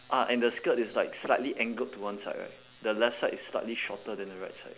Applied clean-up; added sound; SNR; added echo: none; none; none; none.